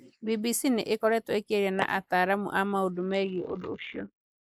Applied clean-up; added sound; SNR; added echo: neural mask model Resemble Enhance denoiser.